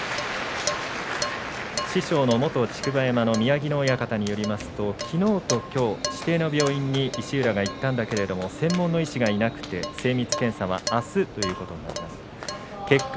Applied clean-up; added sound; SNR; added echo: none; Dishes, pots, and pans; 11 dB; none.